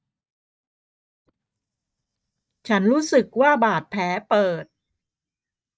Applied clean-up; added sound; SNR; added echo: neural mask model DeepFilterNet 3.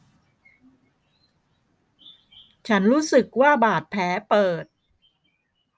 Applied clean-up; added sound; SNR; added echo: none; none; none; none.